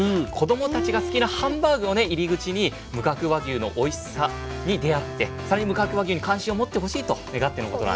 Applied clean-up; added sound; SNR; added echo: none; Wind instrument, woodwind instrument; 13 dB; none.